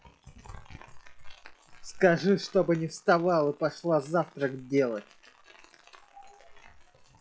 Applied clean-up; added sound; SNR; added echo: classical method log-MMSE.